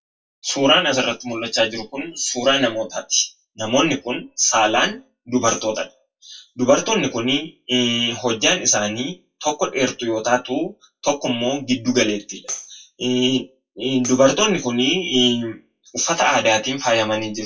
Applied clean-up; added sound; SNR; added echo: classical method WPE with log-MMSE.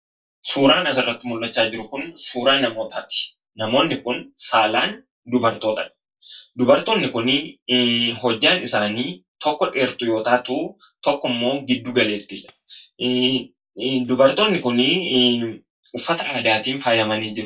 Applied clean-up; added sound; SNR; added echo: neural mask model DeepFilterNet 3.